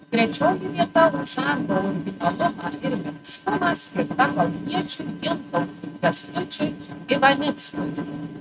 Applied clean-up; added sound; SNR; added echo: neural mask model RNNoise.